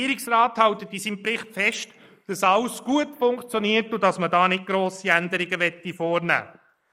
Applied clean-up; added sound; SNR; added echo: neural mask model Resemble Enhance denoiser.